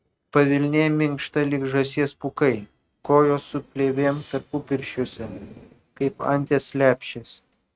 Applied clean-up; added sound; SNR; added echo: neural mask model RNNoise.